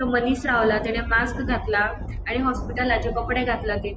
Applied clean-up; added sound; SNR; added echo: none; Thunder; 7 dB; none.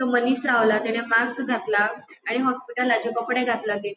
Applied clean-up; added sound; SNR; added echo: none; none; none; none.